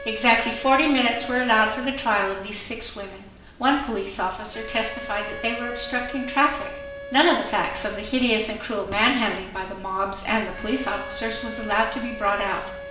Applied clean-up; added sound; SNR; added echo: none; Wind instrument, woodwind instrument; 14 dB; reverberation time 0.7 s.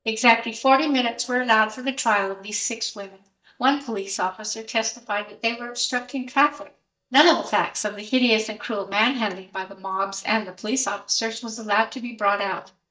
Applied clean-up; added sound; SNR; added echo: neural mask model DeepFilterNet 3.